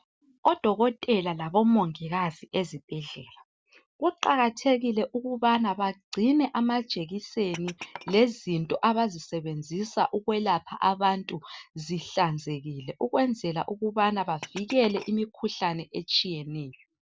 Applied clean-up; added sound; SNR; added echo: none; Glass; 19 dB; none.